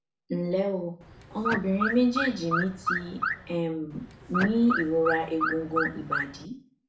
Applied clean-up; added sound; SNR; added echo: none; Alarm / Car; 3 dB; reverberation time 0.4 s.